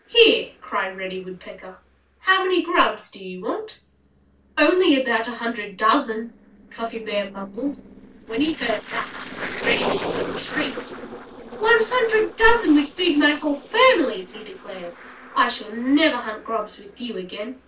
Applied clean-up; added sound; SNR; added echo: neural separator model SepFormer DNS4.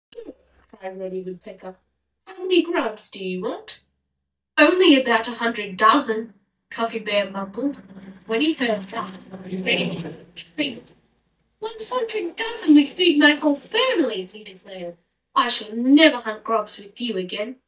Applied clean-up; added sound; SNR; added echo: neural mask model DeepFilterNet 3.